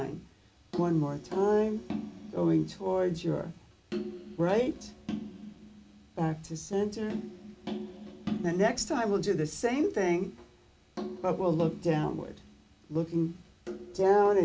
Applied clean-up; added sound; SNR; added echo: none; none; none; none.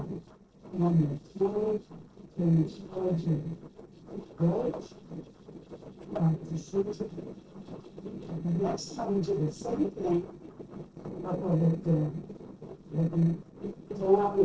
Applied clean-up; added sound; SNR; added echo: neural separator model SepFormer DNS4.